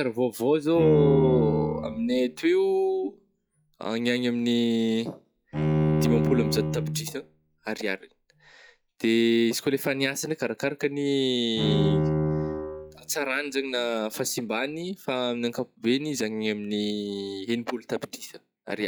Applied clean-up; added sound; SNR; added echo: classical method log-MMSE.